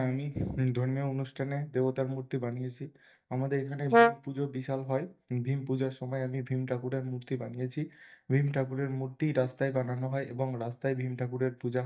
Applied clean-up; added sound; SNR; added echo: neural mask model DeepFilterNet 3.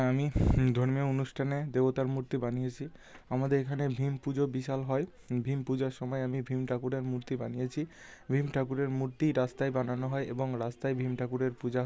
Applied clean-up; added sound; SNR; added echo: none; none; none; none.